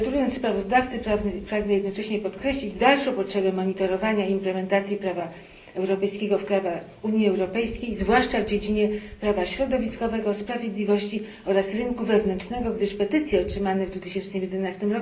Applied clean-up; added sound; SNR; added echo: none; Wind; 20 dB; reverberation time 0.5 s.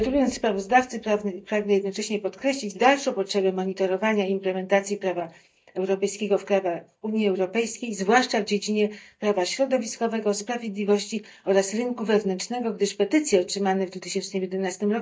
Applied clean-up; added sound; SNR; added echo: neural mask model DeepFilterNet 3.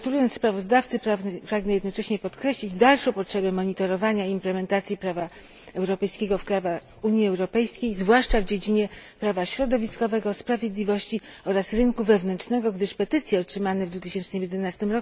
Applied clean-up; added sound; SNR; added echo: none; none; none; none.